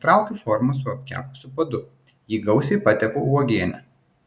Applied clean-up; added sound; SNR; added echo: none; none; none; none.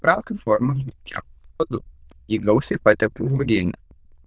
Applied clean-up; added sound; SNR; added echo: neural diffusion model UNIVERSE++.